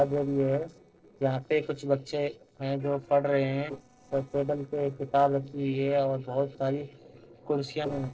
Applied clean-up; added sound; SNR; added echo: neural separator model SepFormer DNS4.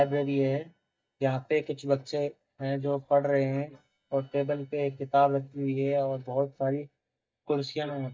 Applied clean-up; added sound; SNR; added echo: neural mask model DeepFilterNet 3.